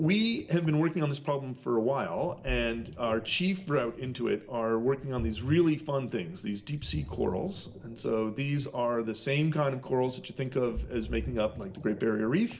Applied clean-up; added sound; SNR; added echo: none; Ocean; 14 dB; reverberation time 0.6 s.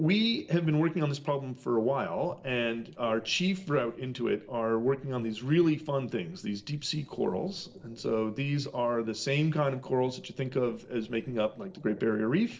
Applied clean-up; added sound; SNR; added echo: neural separator model SepFormer DNS4.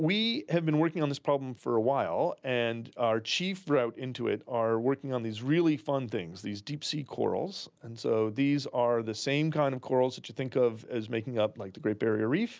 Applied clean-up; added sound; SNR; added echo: none; none; none; none.